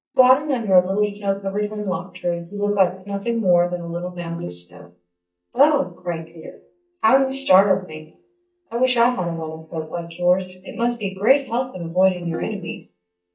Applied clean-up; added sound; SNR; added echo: neural mask model DeepFilterNet 3.